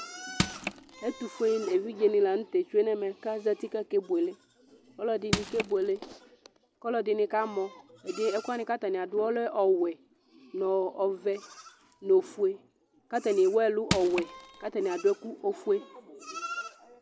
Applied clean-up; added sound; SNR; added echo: none; Crushing; 4 dB; none.